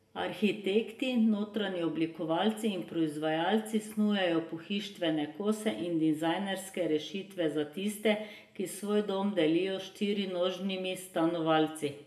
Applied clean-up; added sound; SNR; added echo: none; none; none; reverberation time 0.6 s.